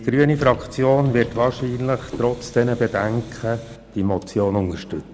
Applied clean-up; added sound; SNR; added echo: none; Subway, metro, underground; 16 dB; none.